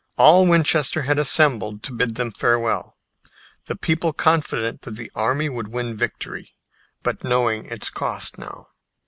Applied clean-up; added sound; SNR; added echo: none; none; none; none.